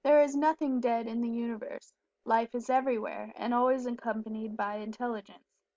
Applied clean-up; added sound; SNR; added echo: none; none; none; none.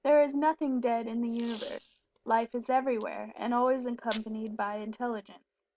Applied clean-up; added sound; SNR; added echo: none; Packing tape, duct tape; 19 dB; none.